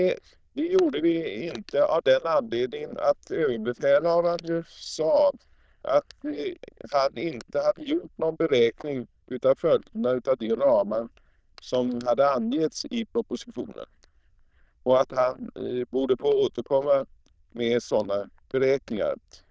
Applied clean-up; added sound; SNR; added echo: neural diffusion model UNIVERSE++.